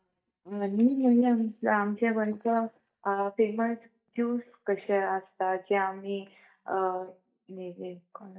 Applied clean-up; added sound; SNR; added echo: neural mask model DeepFilterNet 3.